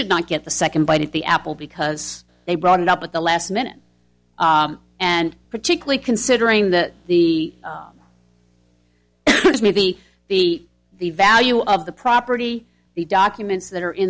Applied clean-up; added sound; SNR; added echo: none; none; none; none.